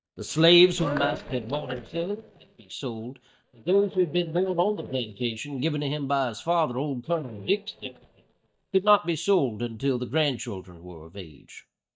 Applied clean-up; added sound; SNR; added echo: neural mask model DeepFilterNet 3.